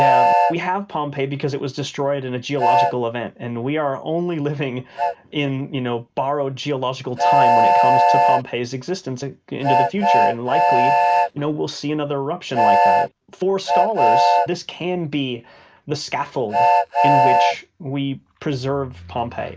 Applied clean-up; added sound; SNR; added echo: none; Train; -4 dB; none.